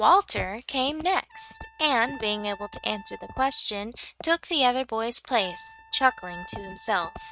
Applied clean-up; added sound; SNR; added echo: neural mask model RNNoise.